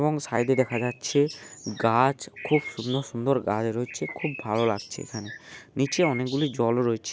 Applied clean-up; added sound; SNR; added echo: none; Bird; 14 dB; none.